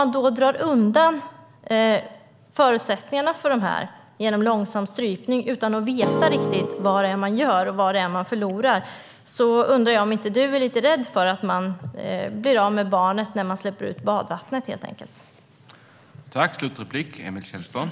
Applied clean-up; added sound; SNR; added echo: none; Keyboard (musical); 2 dB; none.